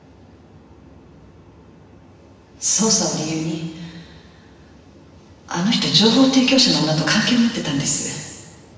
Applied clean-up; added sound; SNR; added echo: none; none; none; reverberation time 1.3 s.